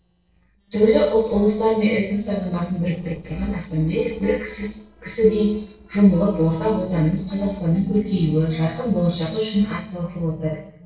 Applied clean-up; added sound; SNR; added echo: neural separator model SepFormer DNS4.